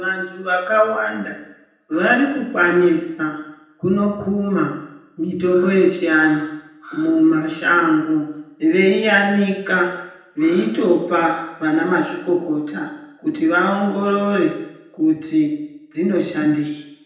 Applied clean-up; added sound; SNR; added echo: none; none; none; reverberation time 0.9 s.